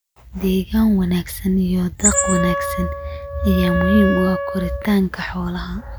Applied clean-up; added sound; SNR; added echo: none; Chirp, tweet + Wind instrument, woodwind instrument; 4 dB; none.